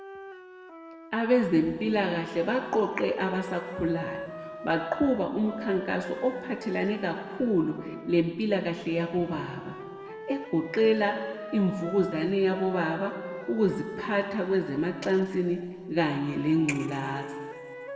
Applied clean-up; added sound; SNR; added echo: none; Wind instrument, woodwind instrument; 14 dB; reverberation time 1.9 s.